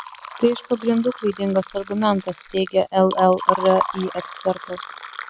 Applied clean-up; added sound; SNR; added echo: none; Liquid; 9 dB; none.